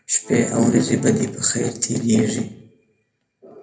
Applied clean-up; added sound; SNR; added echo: none; Accordion; 20 dB; reverberation time 0.3 s.